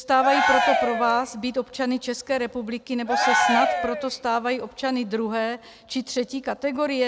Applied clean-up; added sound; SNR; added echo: none; Cheering; 0 dB; none.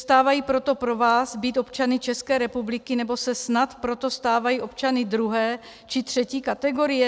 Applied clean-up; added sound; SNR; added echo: none; none; none; none.